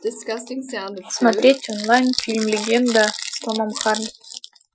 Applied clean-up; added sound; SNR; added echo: classical method Wiener filter.